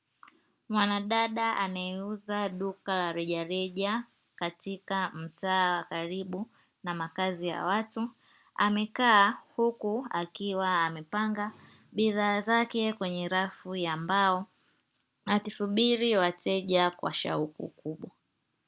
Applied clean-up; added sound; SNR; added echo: none; none; none; none.